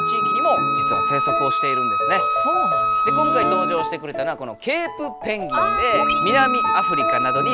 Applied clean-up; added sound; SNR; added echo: none; Wind instrument, woodwind instrument; -3 dB; none.